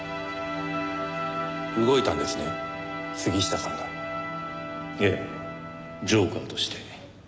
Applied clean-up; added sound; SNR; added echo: none; none; none; none.